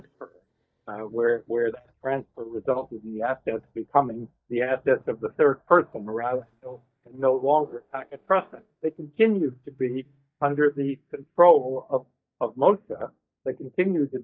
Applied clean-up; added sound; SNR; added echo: neural mask model DeepFilterNet 3.